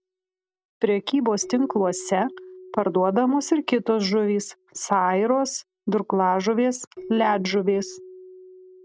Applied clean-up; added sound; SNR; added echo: none; Keyboard (musical); 20 dB; none.